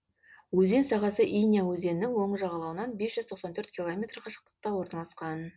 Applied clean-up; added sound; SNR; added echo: none; none; none; none.